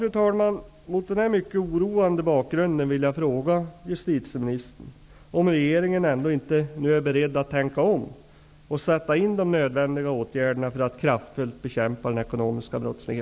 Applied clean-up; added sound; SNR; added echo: none; none; none; none.